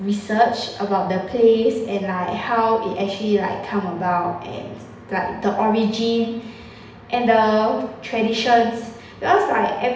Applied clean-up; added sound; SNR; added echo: none; none; none; reverberation time 0.8 s.